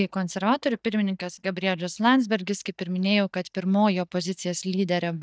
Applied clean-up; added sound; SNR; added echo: neural mask model DeepFilterNet 3.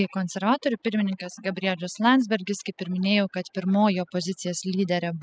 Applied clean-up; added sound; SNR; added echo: classical method spectral subtraction.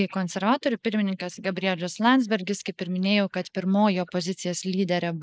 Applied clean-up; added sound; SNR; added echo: neural mask model Resemble Enhance denoiser.